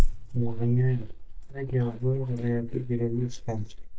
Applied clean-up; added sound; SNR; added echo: neural mask model DeepFilterNet 3.